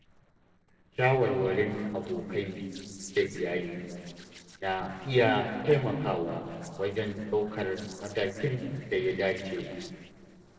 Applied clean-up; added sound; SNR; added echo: neural separator model SepFormer DNS4.